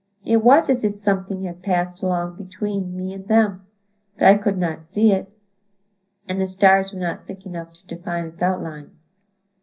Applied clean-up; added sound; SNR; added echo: none; none; none; reverberation time 0.5 s.